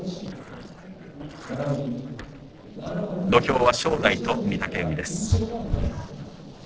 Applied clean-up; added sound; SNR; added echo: neural separator model SepFormer DNS4.